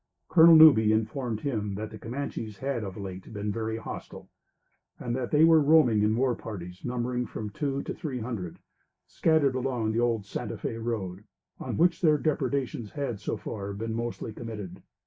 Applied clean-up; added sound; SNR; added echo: neural mask model Resemble Enhance denoiser.